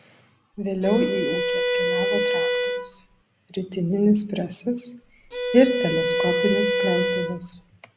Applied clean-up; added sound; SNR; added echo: none; Bowed string instrument; -1 dB; none.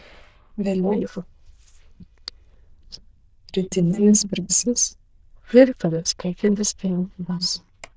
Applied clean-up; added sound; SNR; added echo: neural diffusion model UNIVERSE++.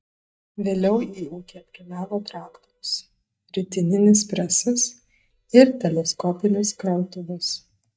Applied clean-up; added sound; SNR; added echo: neural mask model DeepFilterNet 3.